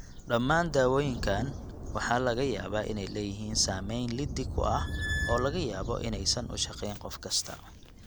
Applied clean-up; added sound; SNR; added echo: none; Squeak + Thunder; 6 dB; none.